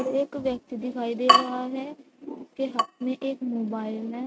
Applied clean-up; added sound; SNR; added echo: neural mask model RNNoise.